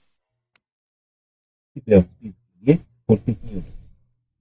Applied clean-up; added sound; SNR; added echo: neural mask model DeepFilterNet 3.